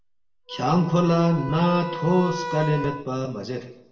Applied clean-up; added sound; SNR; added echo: none; Wind instrument, woodwind instrument; 11 dB; reverberation time 0.7 s.